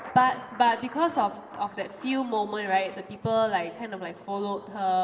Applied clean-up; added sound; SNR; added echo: none; Thunder; 20 dB; reverberation time 2.7 s.